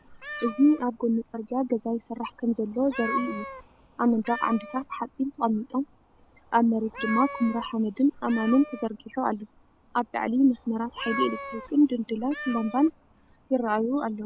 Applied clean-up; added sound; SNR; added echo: none; Meow; 12 dB; none.